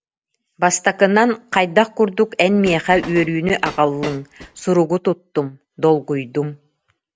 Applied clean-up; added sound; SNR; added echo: none; Train; 15 dB; none.